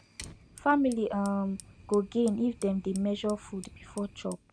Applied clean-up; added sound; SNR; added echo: none; Fire; 19 dB; none.